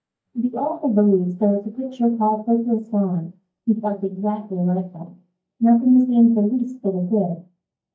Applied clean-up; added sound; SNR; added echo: neural mask model DeepFilterNet 3.